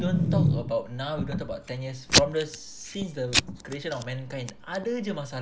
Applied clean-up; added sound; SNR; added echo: none; Packing tape, duct tape / Tearing; -3 dB; none.